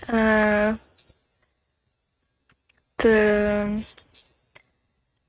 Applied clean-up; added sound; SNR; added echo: neural mask model RNNoise.